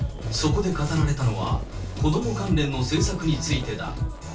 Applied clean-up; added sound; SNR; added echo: none; Fireworks; 18 dB; reverberation time 0.2 s.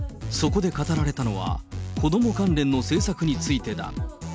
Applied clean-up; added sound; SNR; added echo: none; none; none; none.